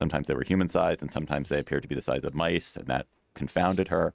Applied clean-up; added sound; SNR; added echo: neural mask model RNNoise.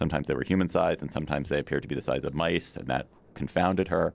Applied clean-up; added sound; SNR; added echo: neural separator model SepFormer DNS4.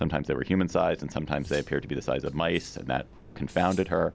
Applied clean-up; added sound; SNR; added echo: none; Thunder / Rain + Cutlery, silverware; 20 dB; none.